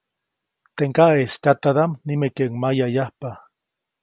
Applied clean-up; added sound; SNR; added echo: none; none; none; none.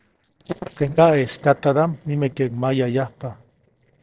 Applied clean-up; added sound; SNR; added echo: neural separator model SepFormer DNS4.